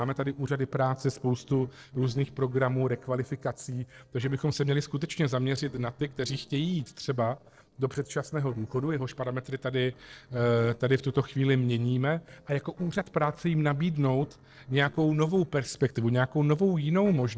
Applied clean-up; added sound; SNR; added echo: neural separator model SepFormer DNS4.